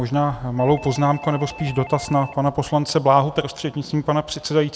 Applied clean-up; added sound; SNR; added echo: none; Doorbell; 17 dB; none.